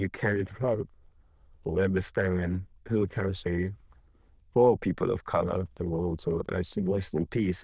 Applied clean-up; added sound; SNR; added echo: neural diffusion model UNIVERSE++.